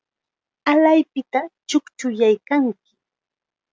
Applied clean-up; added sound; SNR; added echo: none; none; none; none.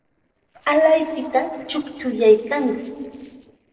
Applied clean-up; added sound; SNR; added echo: neural separator model SepFormer DNS4.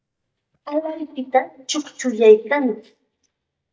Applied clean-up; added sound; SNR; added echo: neural mask model DeepFilterNet 3.